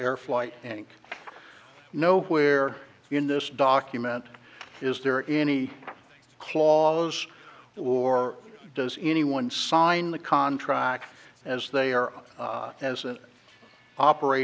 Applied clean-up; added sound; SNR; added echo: none; none; none; none.